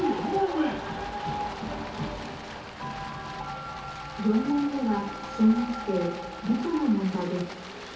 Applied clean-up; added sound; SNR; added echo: none; Stream; 14 dB; reverberation time 0.5 s.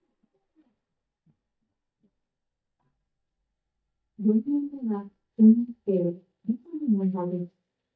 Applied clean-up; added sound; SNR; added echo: neural mask model DeepFilterNet 3.